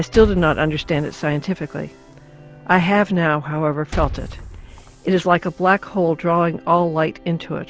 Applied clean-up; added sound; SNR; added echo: none; Liquid; 13 dB; none.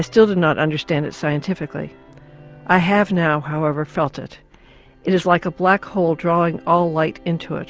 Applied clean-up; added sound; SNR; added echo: none; none; none; none.